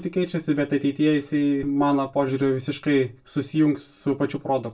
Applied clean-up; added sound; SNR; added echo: none; none; none; reverberation time 0.2 s.